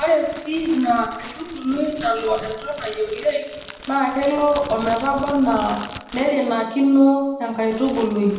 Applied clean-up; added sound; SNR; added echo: none; Crackle; 18 dB; reverberation time 0.9 s.